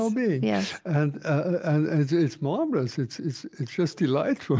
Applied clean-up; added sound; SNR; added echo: none; none; none; none.